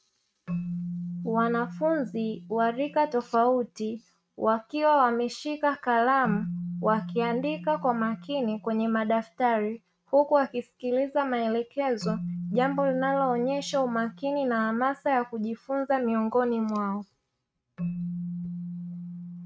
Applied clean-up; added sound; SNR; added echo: neural mask model RNNoise.